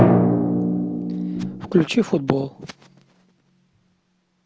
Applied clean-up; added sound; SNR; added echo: none; Drum; -3 dB; none.